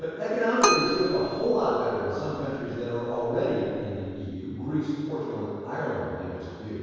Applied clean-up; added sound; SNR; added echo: none; Keyboard (musical); 4 dB; reverberation time 2.2 s.